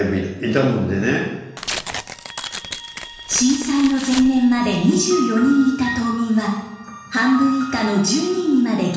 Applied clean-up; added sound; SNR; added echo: none; Tearing; 13 dB; reverberation time 1.1 s.